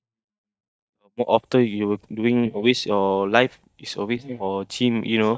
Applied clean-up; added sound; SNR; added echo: neural mask model DeepFilterNet 3.